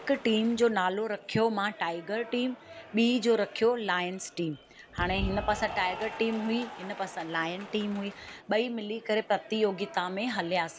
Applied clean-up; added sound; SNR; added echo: none; Applause / Cheering; 14 dB; none.